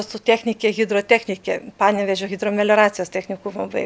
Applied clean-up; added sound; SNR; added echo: none; none; none; none.